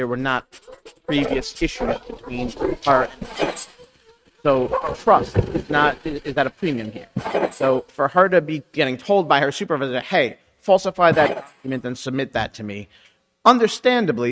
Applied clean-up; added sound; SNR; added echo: neural mask model RNNoise.